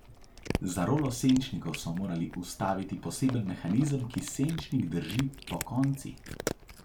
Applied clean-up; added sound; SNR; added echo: none; Cat; 11 dB; none.